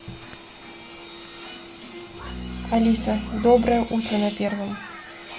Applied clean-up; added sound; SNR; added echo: none; Bowed string instrument; 9 dB; none.